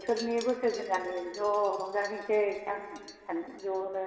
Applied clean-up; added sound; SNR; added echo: none; Wind chime; 20 dB; reverberation time 2.9 s.